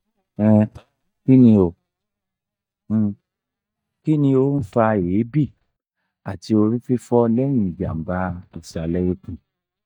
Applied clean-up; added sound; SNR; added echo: neural mask model DeepFilterNet 3.